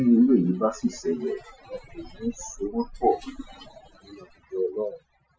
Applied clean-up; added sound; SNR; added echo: classical method Wiener filter.